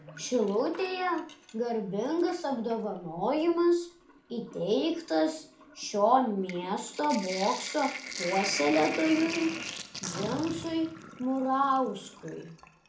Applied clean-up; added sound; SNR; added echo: none; Sink (filling or washing); 12 dB; reverberation time 0.4 s.